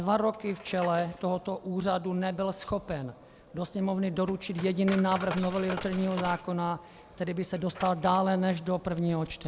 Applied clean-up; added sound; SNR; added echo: none; Coin (dropping); 15 dB; none.